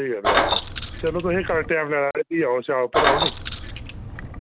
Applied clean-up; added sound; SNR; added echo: none; Keys jangling; -1 dB; none.